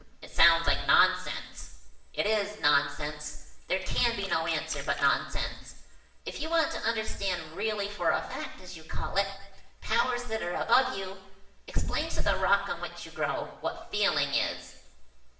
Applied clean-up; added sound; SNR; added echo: none; Camera; 19 dB; reverberation time 0.8 s.